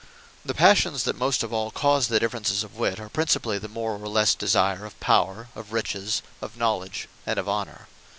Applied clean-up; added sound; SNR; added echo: none; none; none; none.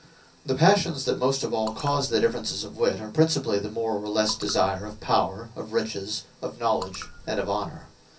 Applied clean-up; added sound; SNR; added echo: none; Raindrop / Drip; 17 dB; reverberation time 0.3 s.